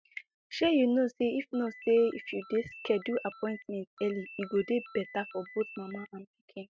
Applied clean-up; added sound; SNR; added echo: classical method spectral subtraction.